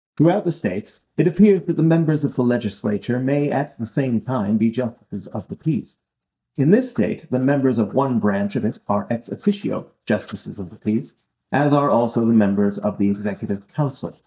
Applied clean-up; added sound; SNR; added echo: neural mask model DeepFilterNet 3.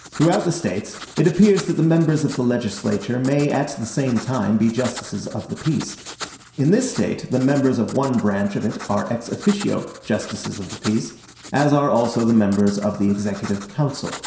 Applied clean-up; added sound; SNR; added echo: none; Writing; 17 dB; reverberation time 0.7 s.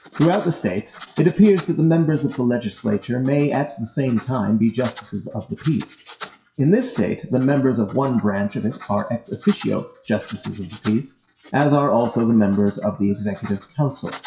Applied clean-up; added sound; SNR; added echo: classical method WPE with log-MMSE.